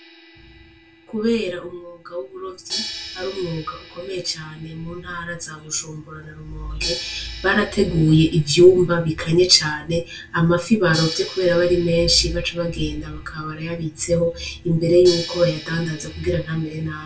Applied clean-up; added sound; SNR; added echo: none; Crash cymbal; 16 dB; reverberation time 0.2 s.